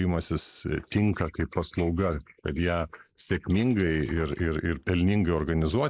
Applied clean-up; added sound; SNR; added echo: neural mask model Resemble Enhance denoiser.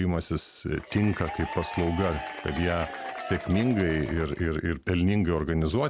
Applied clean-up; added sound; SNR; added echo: none; Applause / Crowd / Cheering; 10 dB; none.